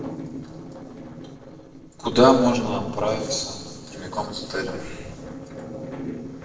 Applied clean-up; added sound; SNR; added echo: neural separator model SepFormer DNS4.